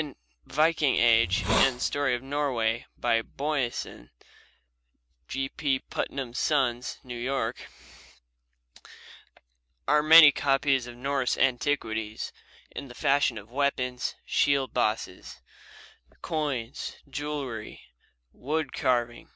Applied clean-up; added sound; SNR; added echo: none; Hiss; 2 dB; none.